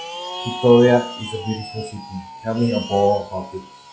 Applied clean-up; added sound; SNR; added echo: classical method log-MMSE.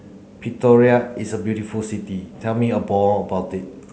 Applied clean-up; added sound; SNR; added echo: none; none; none; none.